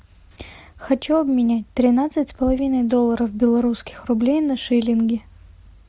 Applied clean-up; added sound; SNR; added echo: none; none; none; none.